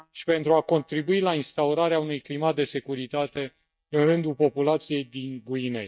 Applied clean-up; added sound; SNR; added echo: neural mask model DeepFilterNet 3.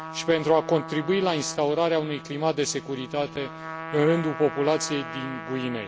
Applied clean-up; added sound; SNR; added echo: none; Trumpet; 12 dB; none.